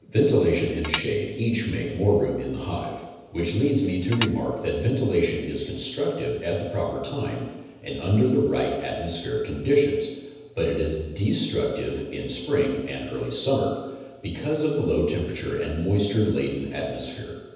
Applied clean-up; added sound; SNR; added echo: none; Tap / Dishes, pots, and pans; 3 dB; reverberation time 1.1 s.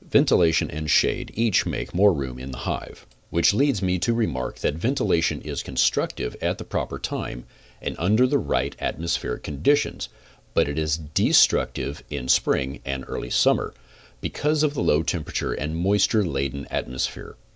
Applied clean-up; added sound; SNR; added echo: none; none; none; none.